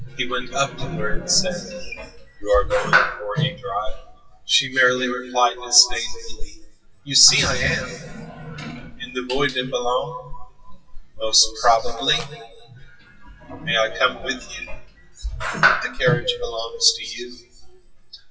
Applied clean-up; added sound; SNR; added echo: classical method WPE with log-MMSE.